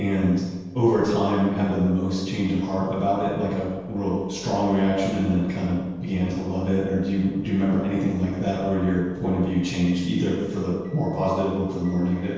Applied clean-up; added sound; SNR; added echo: neural separator model SepFormer DNS4.